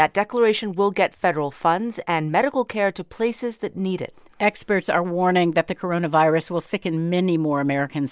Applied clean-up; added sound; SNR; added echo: none; none; none; none.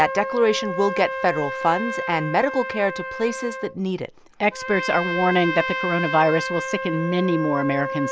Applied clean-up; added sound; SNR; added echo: none; Trumpet; 6 dB; none.